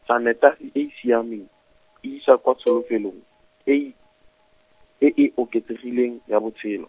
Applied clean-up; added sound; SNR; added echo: none; Cowbell; 7 dB; none.